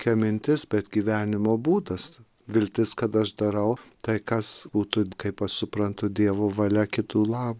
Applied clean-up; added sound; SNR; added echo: none; none; none; none.